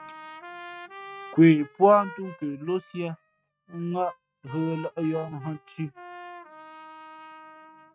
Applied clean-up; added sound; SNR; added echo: neural mask model RNNoise.